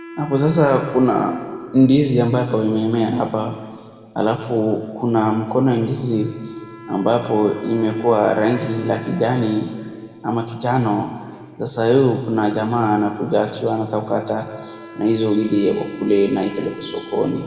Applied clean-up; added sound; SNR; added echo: none; Wind instrument, woodwind instrument; 20 dB; reverberation time 1.8 s.